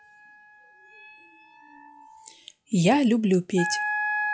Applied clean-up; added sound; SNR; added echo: classical method log-MMSE.